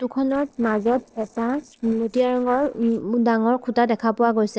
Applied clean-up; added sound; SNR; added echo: neural separator model SepFormer DNS4.